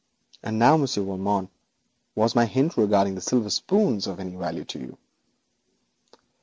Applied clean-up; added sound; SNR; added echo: none; none; none; none.